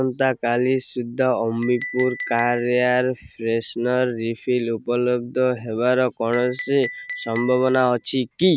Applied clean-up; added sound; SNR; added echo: none; Chink, clink; 16 dB; none.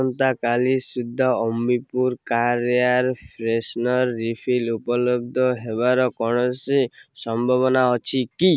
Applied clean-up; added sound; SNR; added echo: none; none; none; none.